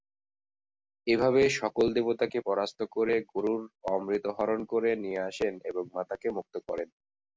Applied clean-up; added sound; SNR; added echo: none; none; none; none.